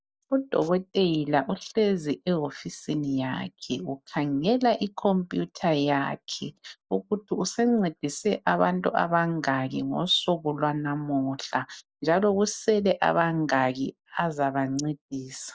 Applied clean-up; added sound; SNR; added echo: none; none; none; none.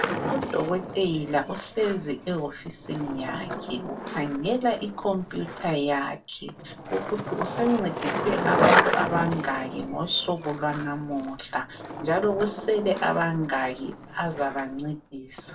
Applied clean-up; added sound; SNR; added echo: none; Skateboard; 3 dB; reverberation time 0.2 s.